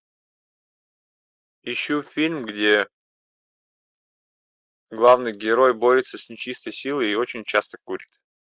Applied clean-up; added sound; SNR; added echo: neural mask model Resemble Enhance denoiser.